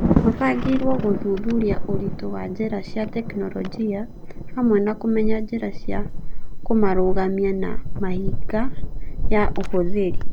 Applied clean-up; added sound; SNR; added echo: none; Thunder / Wind / Bird vocalization, bird call, bird song; -3 dB; none.